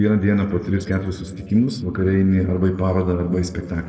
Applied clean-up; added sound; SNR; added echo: neural separator model SepFormer DNS4.